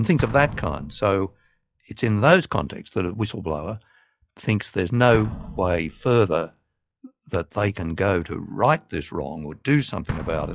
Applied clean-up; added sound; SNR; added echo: classical method log-MMSE.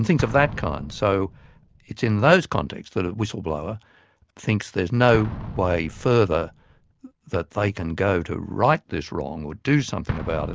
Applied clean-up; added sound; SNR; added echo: none; Explosion; 15 dB; none.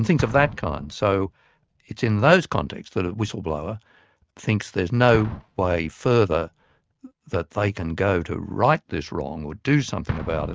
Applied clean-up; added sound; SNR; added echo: neural mask model RNNoise.